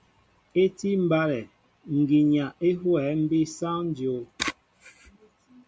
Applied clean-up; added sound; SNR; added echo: none; none; none; none.